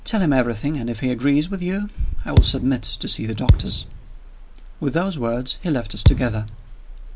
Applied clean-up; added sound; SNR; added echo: none; Thump, thud; -2 dB; none.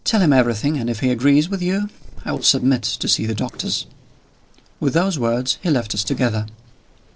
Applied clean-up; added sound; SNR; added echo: neural separator model SepFormer DNS4.